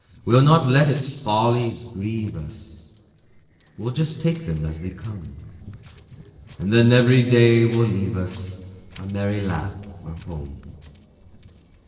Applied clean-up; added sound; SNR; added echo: neural separator model SepFormer DNS4.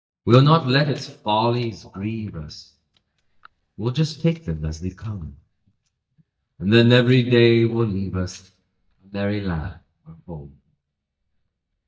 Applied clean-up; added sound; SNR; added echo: neural mask model DeepFilterNet 3.